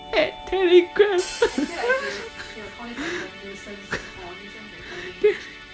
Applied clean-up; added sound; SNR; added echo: none; Hi-hat + Musical instrument; 15 dB; none.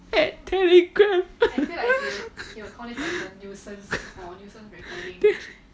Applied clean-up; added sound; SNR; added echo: none; none; none; none.